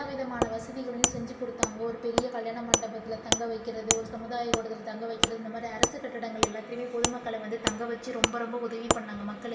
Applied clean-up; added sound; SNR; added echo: none; Wood; -2 dB; reverberation time 1.0 s.